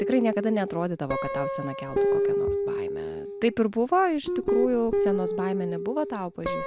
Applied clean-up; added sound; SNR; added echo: none; Guitar; 1 dB; none.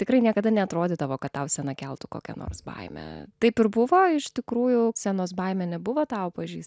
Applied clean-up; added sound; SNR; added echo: none; none; none; none.